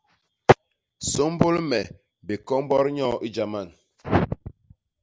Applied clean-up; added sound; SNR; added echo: none; none; none; none.